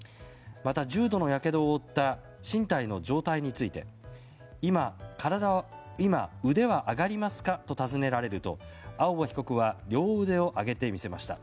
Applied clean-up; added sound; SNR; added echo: none; none; none; none.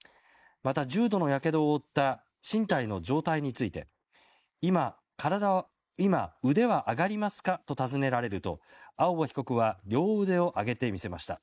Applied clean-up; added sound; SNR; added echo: neural mask model Resemble Enhance denoiser.